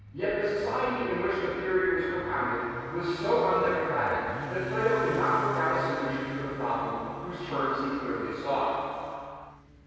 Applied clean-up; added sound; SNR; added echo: none; Motorcycle; 13 dB; reverberation time 2.2 s.